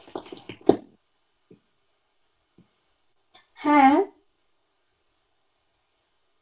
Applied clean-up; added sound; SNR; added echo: none; none; none; reverberation time 0.2 s.